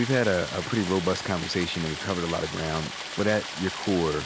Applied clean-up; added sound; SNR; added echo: none; Stream; 9 dB; none.